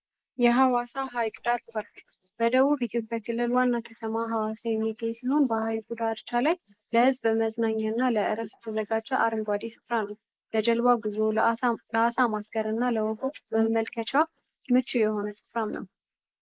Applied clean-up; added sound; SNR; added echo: neural mask model Resemble Enhance denoiser.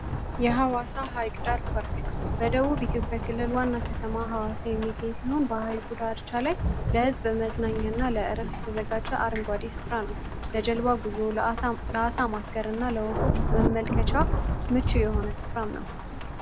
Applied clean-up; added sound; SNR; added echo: none; Rain / Thunderstorm; 1 dB; none.